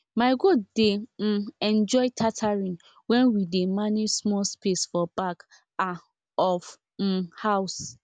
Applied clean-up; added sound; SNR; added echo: none; none; none; none.